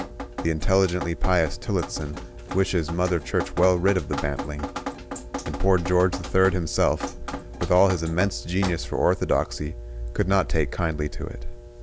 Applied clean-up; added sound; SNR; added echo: none; Drip; 10 dB; none.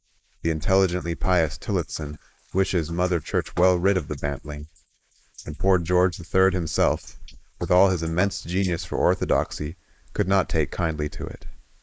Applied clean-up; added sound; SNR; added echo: neural mask model Resemble Enhance denoiser.